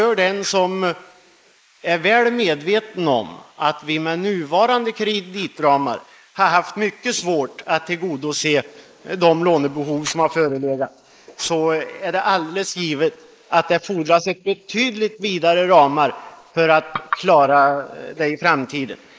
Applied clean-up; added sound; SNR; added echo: neural mask model Resemble Enhance denoiser.